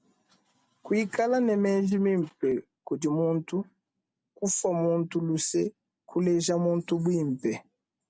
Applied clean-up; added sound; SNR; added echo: none; none; none; none.